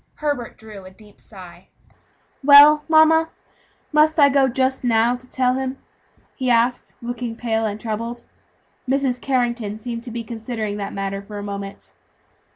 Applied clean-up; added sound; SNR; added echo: none; none; none; none.